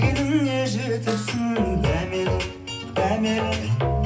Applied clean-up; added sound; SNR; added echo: none; Snare drum; 17 dB; reverberation time 0.3 s.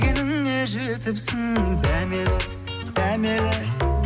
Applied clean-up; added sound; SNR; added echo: none; none; none; none.